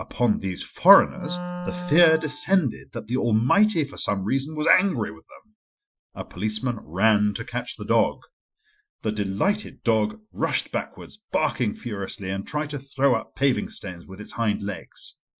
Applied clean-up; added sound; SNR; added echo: classical method Wiener filter.